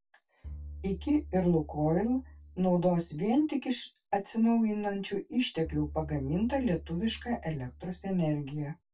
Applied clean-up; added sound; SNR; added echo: none; Bowed string instrument; 15 dB; reverberation time 0.1 s.